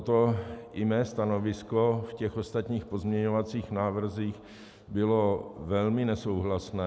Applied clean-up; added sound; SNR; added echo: none; none; none; none.